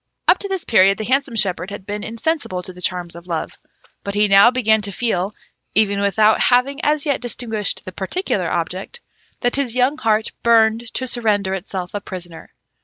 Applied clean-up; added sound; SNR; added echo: none; none; none; none.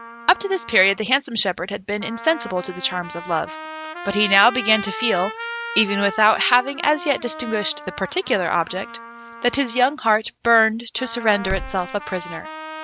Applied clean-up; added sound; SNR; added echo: none; Slam + Trumpet; 12 dB; none.